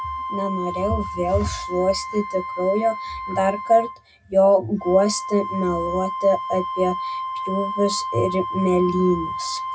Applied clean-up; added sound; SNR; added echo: none; Wind instrument, woodwind instrument; 7 dB; reverberation time 0.2 s.